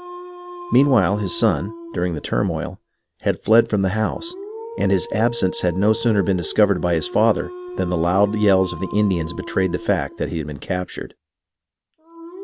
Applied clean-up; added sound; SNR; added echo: none; Dog; 14 dB; none.